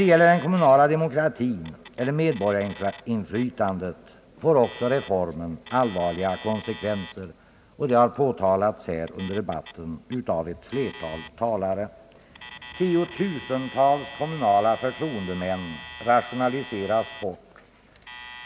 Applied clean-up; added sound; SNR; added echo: none; Alarm; 19 dB; none.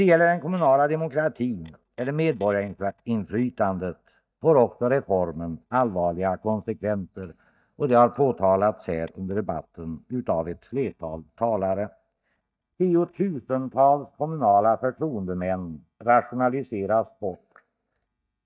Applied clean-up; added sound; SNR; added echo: neural mask model DeepFilterNet 3.